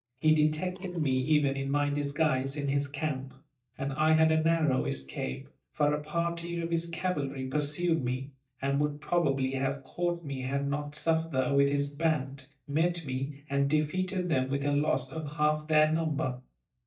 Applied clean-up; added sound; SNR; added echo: neural mask model DeepFilterNet 3.